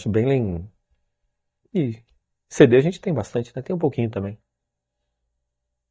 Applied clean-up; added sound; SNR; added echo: neural mask model DeepFilterNet 3.